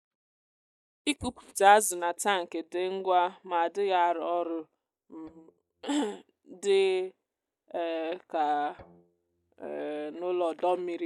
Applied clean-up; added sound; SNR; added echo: neural mask model DeepFilterNet 3.